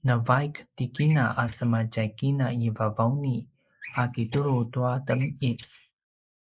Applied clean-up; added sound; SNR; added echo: neural mask model Resemble Enhance denoiser.